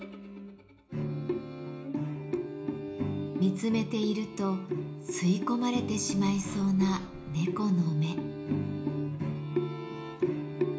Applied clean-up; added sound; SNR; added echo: none; Bird; 19 dB; reverberation time 0.4 s.